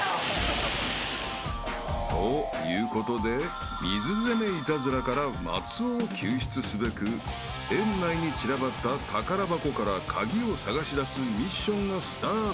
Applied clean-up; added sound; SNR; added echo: none; none; none; none.